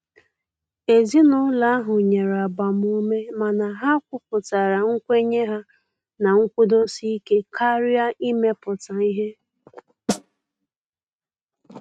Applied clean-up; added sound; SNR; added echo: neural mask model RNNoise.